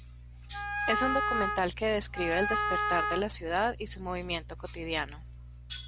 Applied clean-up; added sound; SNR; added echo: none; Wind instrument, woodwind instrument; -1 dB; none.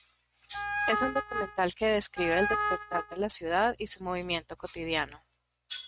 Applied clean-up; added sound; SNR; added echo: neural mask model RNNoise.